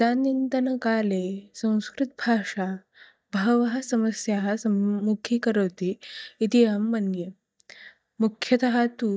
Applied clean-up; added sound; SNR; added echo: neural mask model DeepFilterNet 3.